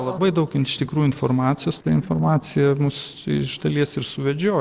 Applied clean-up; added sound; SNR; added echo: neural separator model SepFormer DNS4.